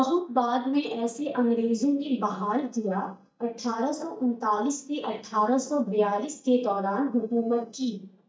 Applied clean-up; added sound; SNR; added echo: neural mask model DeepFilterNet 3.